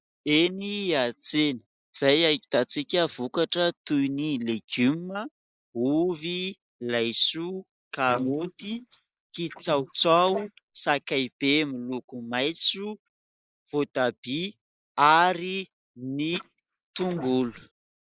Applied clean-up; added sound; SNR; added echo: neural mask model Resemble Enhance denoiser.